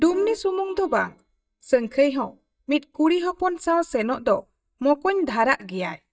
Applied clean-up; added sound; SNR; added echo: neural mask model DeepFilterNet 3.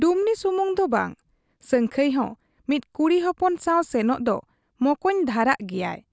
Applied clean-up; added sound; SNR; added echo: none; none; none; none.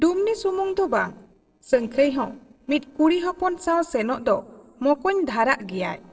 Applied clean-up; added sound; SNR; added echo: neural separator model SepFormer DNS4.